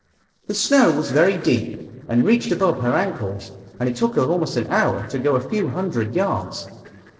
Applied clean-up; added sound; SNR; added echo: neural separator model SepFormer DNS4.